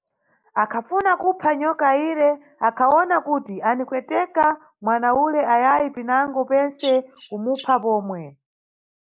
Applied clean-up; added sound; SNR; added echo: neural mask model Resemble Enhance denoiser.